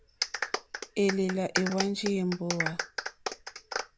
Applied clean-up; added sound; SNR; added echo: none; Clapping; 4 dB; none.